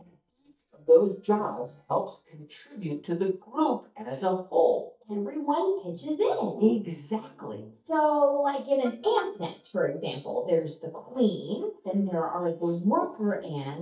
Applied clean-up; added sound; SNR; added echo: neural mask model DeepFilterNet 3.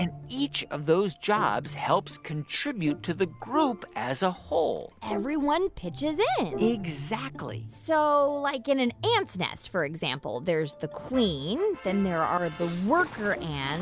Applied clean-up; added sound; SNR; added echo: none; none; none; none.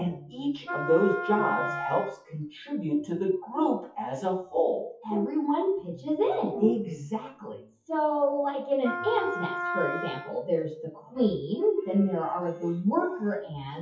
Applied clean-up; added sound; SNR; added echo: classical method WPE with log-MMSE.